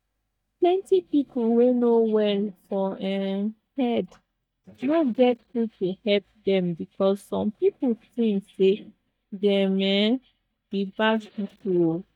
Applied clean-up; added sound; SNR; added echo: neural mask model DeepFilterNet 3.